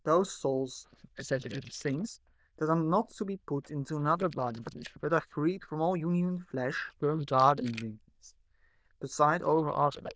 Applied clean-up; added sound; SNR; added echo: neural diffusion model UNIVERSE++.